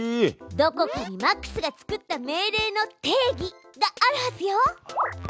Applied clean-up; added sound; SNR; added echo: none; none; none; none.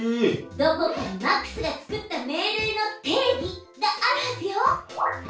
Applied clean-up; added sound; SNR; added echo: none; none; none; reverberation time 0.3 s.